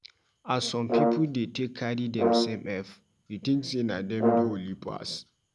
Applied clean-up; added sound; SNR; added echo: none; Brass instrument; -2 dB; none.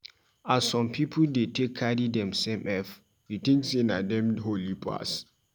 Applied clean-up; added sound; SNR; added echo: none; none; none; none.